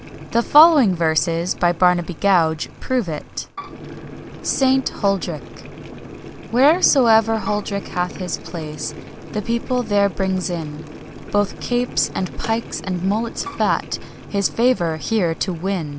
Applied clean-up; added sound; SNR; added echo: none; Boiling + Bowed string instrument; 14 dB; none.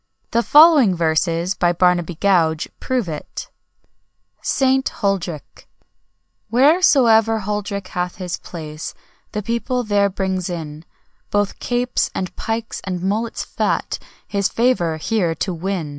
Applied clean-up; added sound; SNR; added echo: none; none; none; none.